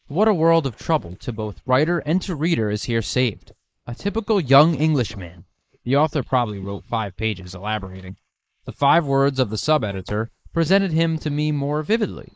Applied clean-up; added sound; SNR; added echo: neural mask model Resemble Enhance denoiser.